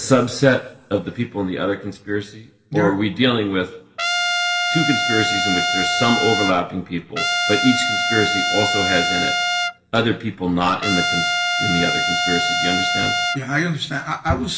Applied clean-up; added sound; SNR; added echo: none; Trumpet; -1 dB; reverberation time 0.7 s.